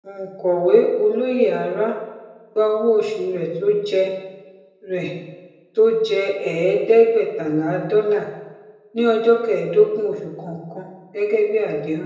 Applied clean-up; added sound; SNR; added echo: none; none; none; reverberation time 0.9 s.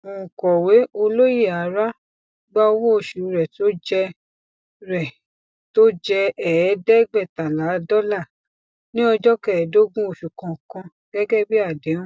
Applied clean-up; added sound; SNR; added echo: none; none; none; none.